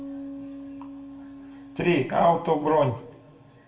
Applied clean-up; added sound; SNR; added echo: none; Bass guitar; 15 dB; reverberation time 0.6 s.